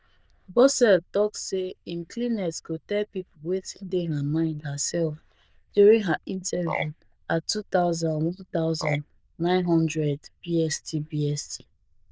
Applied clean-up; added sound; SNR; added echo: neural diffusion model UNIVERSE++.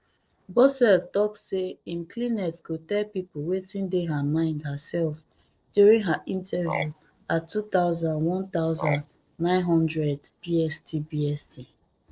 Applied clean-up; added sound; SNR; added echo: neural separator model SepFormer DNS4.